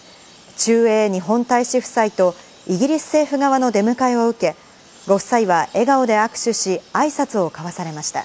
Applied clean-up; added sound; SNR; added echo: none; none; none; none.